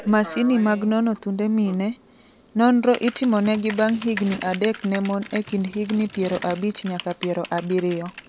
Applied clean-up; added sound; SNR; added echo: none; Scissors + Typing; 16 dB; none.